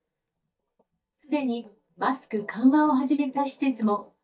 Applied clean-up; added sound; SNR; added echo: neural mask model DeepFilterNet 3.